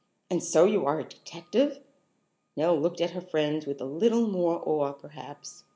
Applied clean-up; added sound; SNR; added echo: none; none; none; none.